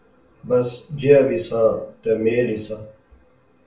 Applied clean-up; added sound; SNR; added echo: none; none; none; reverberation time 0.4 s.